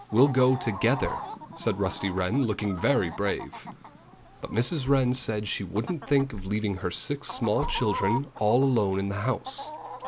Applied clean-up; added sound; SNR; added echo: none; Chicken, rooster; 12 dB; none.